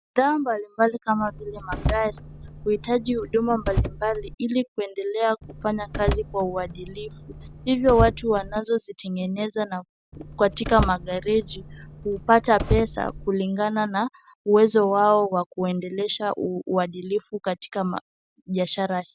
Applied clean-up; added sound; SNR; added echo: none; Car; 7 dB; none.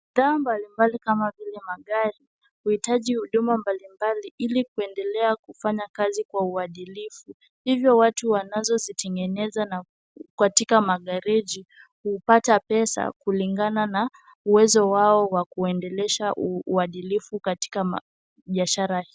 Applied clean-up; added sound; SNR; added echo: none; none; none; none.